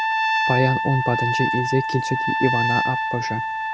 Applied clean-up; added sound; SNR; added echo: none; Trumpet; -1 dB; none.